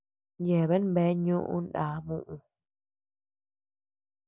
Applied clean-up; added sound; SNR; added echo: none; none; none; none.